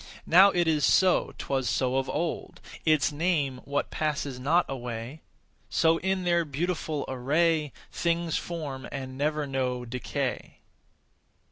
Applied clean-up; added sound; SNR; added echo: none; none; none; none.